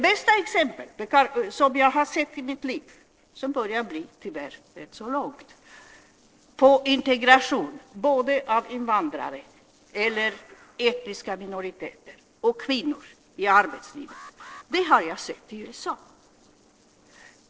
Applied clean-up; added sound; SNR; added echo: neural separator model SepFormer DNS4.